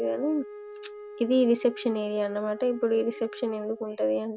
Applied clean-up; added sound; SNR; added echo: none; Wind instrument, woodwind instrument; 15 dB; none.